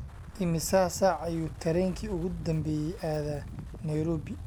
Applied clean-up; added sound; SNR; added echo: none; Wind; 12 dB; none.